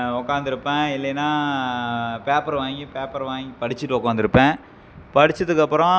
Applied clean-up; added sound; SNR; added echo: none; none; none; none.